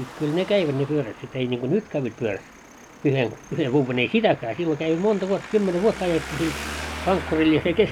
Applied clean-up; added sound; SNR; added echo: none; Traffic noise, roadway noise; 14 dB; none.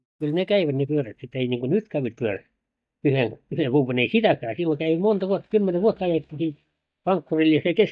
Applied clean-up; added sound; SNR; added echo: neural mask model DeepFilterNet 3.